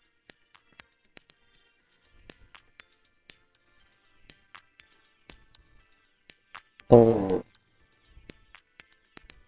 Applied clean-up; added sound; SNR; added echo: neural separator model SepFormer WHAMR!.